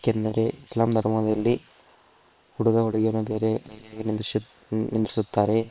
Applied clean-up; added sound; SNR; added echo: neural separator model SepFormer WHAM!.